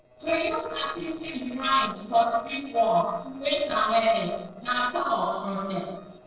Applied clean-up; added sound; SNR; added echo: neural separator model SepFormer DNS4.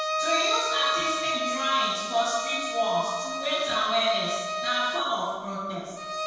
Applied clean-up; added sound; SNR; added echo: none; Bowed string instrument; 3 dB; reverberation time 1.2 s.